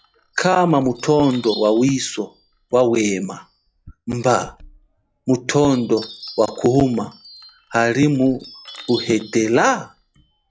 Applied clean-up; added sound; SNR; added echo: classical method log-MMSE.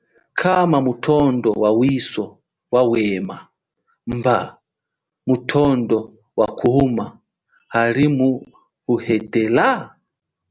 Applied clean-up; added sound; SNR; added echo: none; none; none; none.